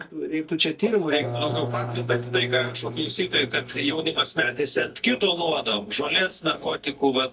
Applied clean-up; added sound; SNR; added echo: neural mask model DeepFilterNet 3.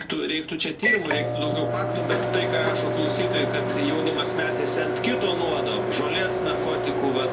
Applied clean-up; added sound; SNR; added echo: none; Microwave oven; -1 dB; reverberation time 0.2 s.